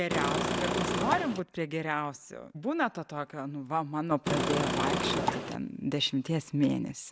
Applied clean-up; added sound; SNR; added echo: none; Engine / Car; -2 dB; none.